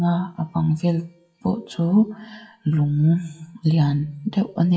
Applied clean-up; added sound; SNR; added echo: classical method WPE with log-MMSE.